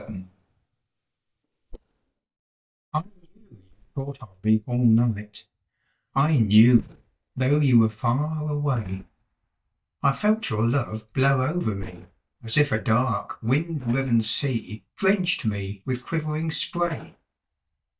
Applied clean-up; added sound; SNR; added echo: neural mask model DeepFilterNet 3.